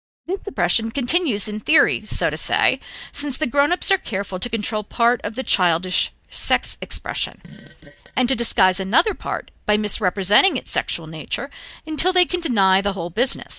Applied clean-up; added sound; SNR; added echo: neural mask model DeepFilterNet 3.